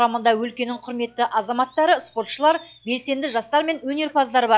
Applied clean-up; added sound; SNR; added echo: classical method log-MMSE.